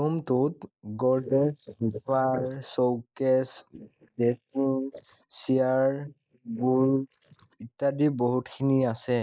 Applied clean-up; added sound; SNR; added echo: neural mask model Resemble Enhance denoiser.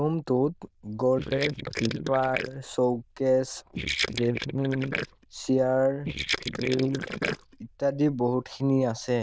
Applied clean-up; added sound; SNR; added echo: neural diffusion model UNIVERSE++.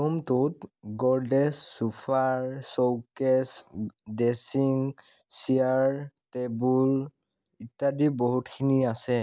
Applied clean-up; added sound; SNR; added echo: none; none; none; none.